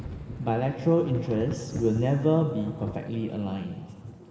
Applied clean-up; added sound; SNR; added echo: none; Thunder / Rain; 12 dB; reverberation time 1.8 s.